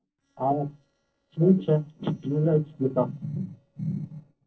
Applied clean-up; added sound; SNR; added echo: neural separator model SepFormer DNS4.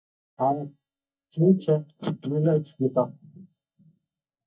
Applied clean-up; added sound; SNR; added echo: neural mask model DeepFilterNet 3.